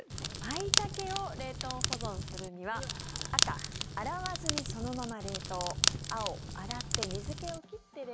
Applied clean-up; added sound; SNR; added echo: none; Crackle; -5 dB; none.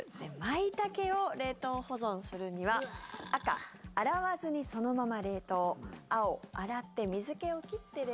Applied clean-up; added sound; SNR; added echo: none; none; none; none.